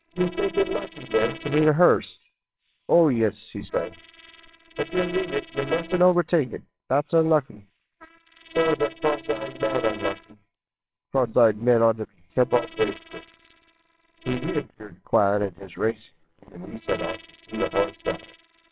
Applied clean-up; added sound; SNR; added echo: neural separator model SepFormer WHAMR!.